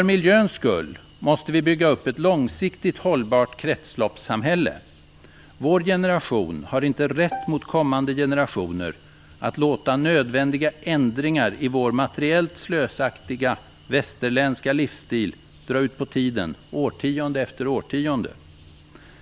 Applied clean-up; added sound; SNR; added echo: none; Frog + Bowed string instrument; 13 dB; none.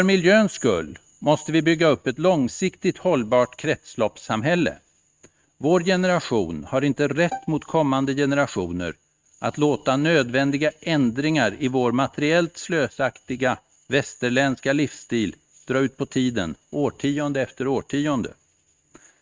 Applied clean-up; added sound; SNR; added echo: neural mask model RNNoise.